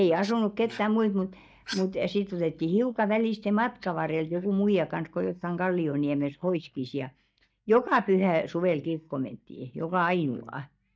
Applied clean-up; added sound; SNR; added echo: neural mask model DeepFilterNet 3.